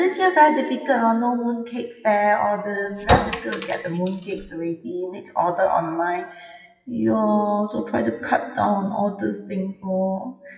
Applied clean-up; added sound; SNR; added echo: classical method WPE with log-MMSE.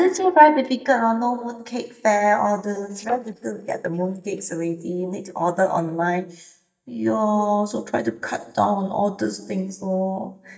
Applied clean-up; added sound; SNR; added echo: neural mask model DeepFilterNet 3.